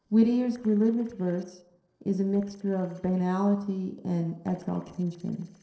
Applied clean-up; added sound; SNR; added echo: neural separator model SepFormer DNS4.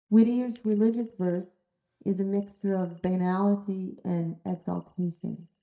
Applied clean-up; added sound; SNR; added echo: neural mask model DeepFilterNet 3.